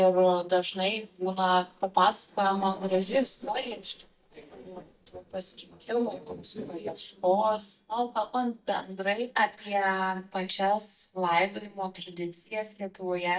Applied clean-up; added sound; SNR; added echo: neural mask model DeepFilterNet 3.